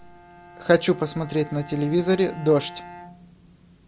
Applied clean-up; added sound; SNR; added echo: none; Bowed string instrument; 18 dB; none.